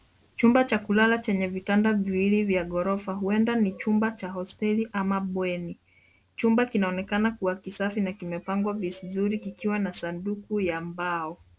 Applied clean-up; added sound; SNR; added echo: none; none; none; none.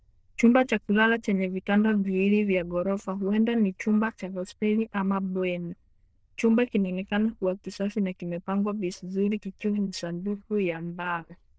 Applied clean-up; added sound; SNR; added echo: neural diffusion model UNIVERSE++.